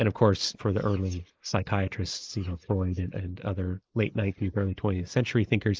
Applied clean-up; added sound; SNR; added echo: neural mask model Resemble Enhance denoiser.